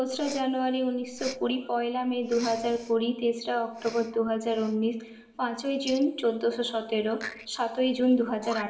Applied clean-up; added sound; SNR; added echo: none; Respiratory sounds; 18 dB; reverberation time 1.2 s.